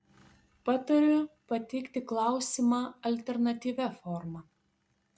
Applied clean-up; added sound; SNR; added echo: none; none; none; none.